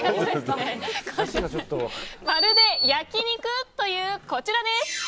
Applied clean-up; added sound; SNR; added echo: none; Door; 2 dB; none.